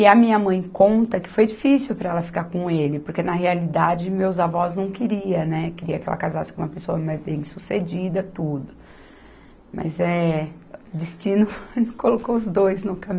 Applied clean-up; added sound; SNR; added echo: none; none; none; none.